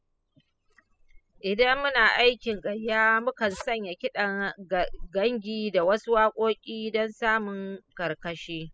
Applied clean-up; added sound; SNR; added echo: classical method spectral subtraction.